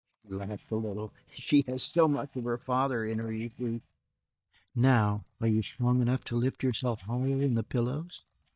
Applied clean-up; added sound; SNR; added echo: neural mask model DeepFilterNet 3.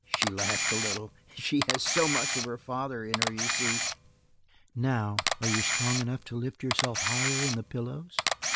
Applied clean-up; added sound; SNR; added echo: none; Camera; -1 dB; none.